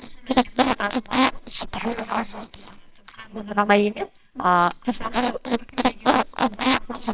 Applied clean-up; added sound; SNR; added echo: neural separator model SepFormer WHAMR!.